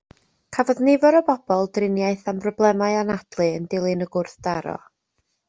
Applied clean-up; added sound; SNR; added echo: none; none; none; none.